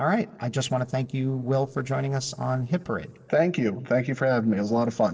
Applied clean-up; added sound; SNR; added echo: neural separator model SepFormer DNS4.